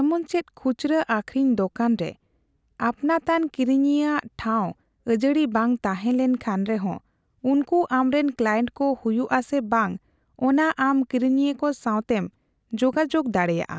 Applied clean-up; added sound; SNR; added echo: none; none; none; none.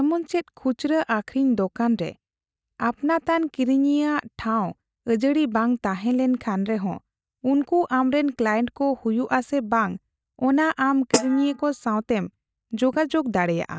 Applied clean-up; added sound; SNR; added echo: neural mask model DeepFilterNet 3.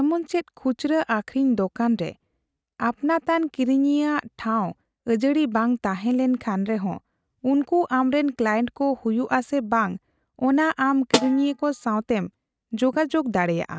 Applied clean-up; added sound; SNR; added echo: neural mask model RNNoise.